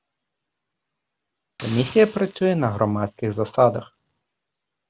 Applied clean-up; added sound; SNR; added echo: none; Hiss; 17 dB; none.